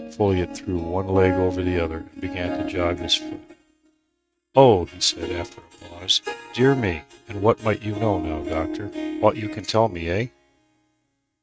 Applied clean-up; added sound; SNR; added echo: neural mask model RNNoise.